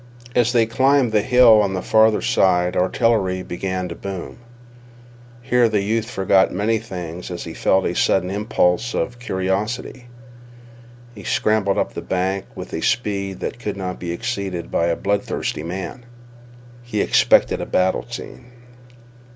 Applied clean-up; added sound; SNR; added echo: none; none; none; none.